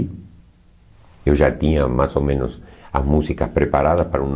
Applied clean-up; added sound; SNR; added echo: none; none; none; none.